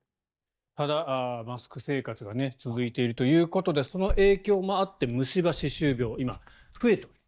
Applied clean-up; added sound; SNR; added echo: neural mask model DeepFilterNet 3.